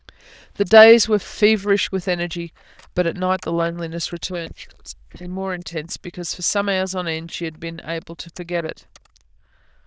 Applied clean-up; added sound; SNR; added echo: neural diffusion model UNIVERSE++.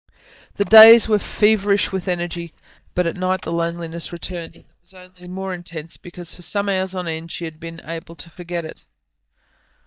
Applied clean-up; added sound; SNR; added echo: neural mask model DeepFilterNet 3.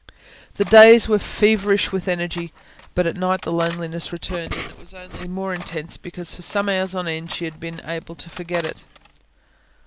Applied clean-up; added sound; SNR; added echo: none; Cutlery, silverware; 19 dB; none.